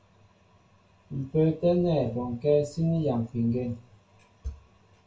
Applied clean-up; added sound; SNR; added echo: none; none; none; reverberation time 0.3 s.